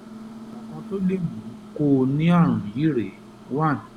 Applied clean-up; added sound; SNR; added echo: none; Microwave oven; 17 dB; none.